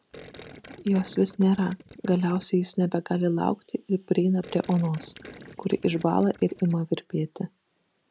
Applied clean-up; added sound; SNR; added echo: none; Gurgling; 20 dB; none.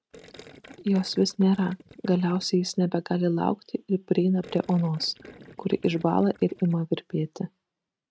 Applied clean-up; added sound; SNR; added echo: neural mask model RNNoise.